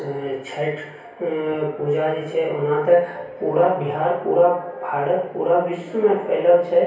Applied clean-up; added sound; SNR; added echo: none; none; none; reverberation time 0.6 s.